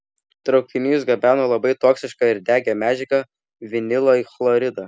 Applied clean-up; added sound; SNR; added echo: none; none; none; none.